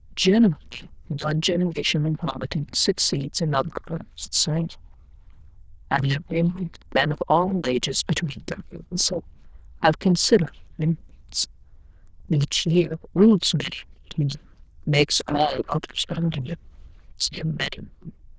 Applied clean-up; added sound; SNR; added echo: neural diffusion model UNIVERSE++.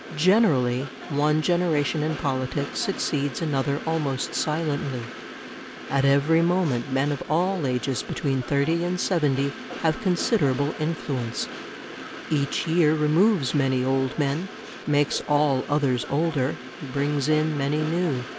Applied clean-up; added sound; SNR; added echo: none; Train; 12 dB; none.